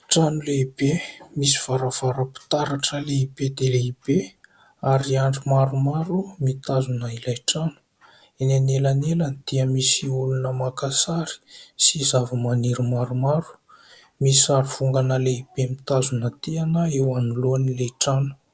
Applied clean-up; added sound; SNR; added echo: none; none; none; none.